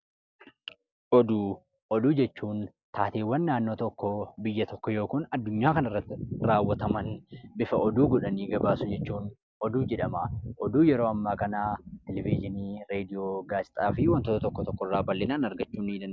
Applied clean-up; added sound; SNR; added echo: none; none; none; none.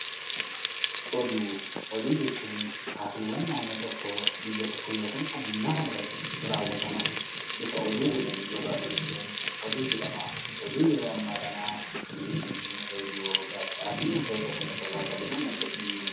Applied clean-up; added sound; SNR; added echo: none; Frying (food); -4 dB; reverberation time 0.6 s.